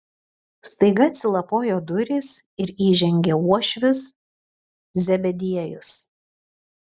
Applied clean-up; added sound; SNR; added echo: none; none; none; none.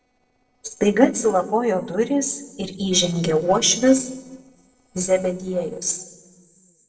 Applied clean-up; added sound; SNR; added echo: neural separator model SepFormer DNS4.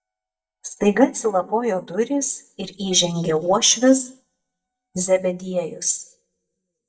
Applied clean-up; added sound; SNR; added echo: neural mask model DeepFilterNet 3.